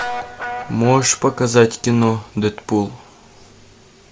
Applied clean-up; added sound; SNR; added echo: none; Guitar; 14 dB; none.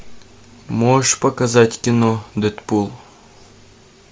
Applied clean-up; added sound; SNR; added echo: none; none; none; none.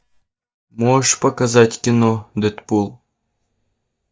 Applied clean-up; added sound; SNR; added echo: neural mask model DeepFilterNet 3.